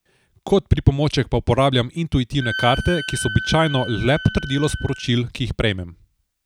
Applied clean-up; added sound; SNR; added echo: none; Wind instrument, woodwind instrument; 11 dB; none.